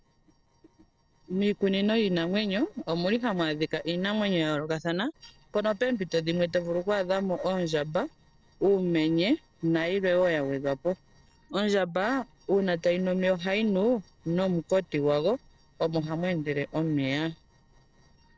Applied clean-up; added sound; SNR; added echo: neural separator model SepFormer DNS4.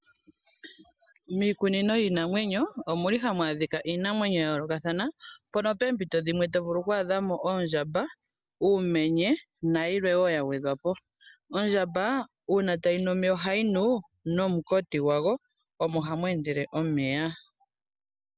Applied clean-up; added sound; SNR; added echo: none; none; none; none.